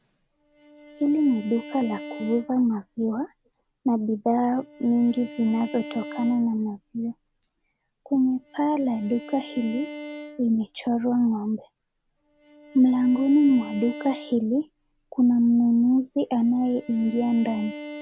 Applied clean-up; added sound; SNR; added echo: none; Bowed string instrument; 18 dB; none.